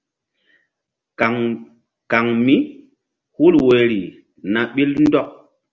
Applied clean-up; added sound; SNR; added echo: none; none; none; none.